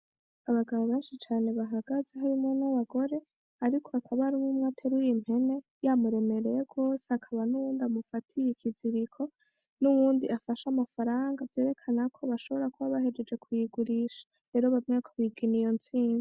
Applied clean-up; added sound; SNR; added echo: none; none; none; none.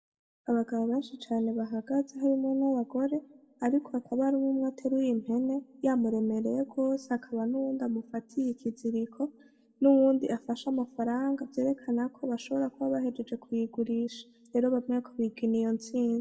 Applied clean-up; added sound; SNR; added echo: none; none; none; reverberation time 0.6 s.